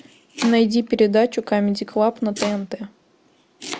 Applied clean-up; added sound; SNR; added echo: none; Domestic sounds, home sounds; 16 dB; none.